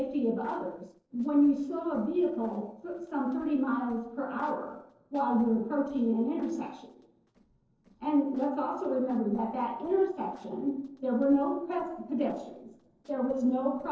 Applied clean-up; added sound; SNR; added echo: neural separator model SepFormer DNS4.